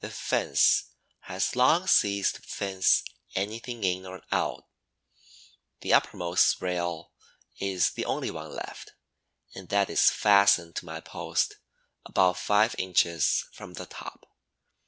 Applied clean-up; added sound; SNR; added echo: none; none; none; none.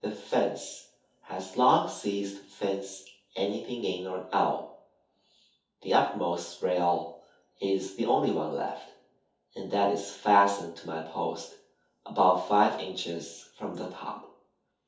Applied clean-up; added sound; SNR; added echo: none; none; none; reverberation time 0.5 s.